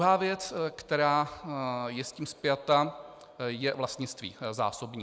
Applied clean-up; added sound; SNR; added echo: none; none; none; none.